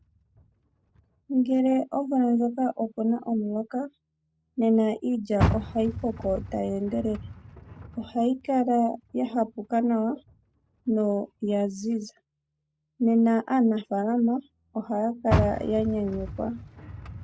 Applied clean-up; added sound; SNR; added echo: none; Car; 9 dB; none.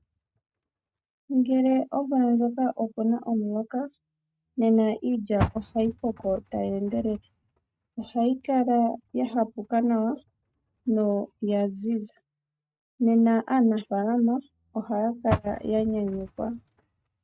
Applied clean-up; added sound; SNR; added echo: neural mask model RNNoise.